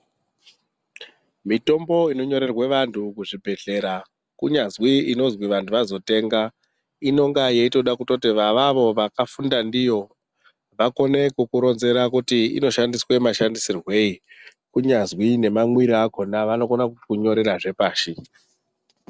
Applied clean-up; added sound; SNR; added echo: none; none; none; none.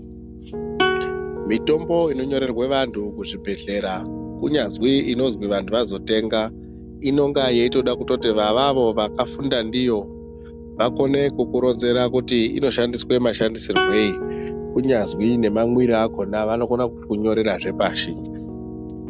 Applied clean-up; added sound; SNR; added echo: none; Piano + Plucked string instrument; 8 dB; none.